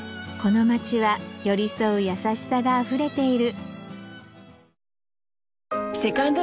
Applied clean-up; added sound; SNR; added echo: none; none; none; none.